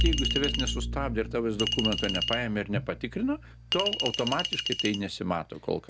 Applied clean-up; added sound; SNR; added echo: none; Chink, clink + Bowed string instrument; 1 dB; none.